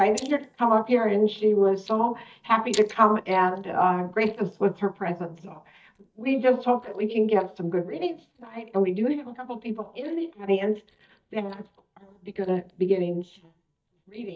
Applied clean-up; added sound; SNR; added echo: neural mask model DeepFilterNet 3.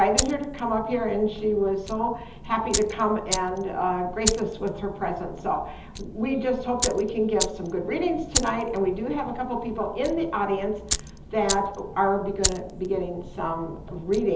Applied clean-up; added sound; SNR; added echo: none; Fire; 7 dB; reverberation time 1.2 s.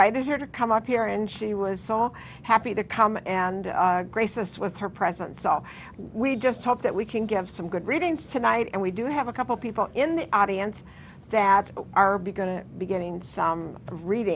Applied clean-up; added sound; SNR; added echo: none; none; none; none.